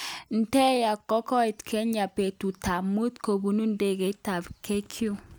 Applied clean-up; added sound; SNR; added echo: none; none; none; none.